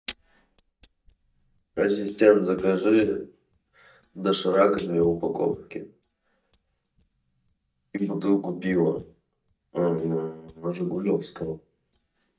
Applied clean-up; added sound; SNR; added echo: neural mask model DeepFilterNet 3.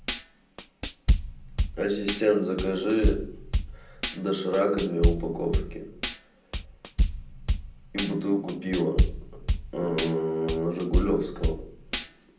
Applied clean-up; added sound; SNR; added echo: none; Drum / Drum kit; 0 dB; reverberation time 0.6 s.